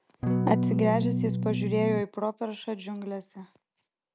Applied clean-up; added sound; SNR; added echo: none; Electric guitar / Strum; -3 dB; none.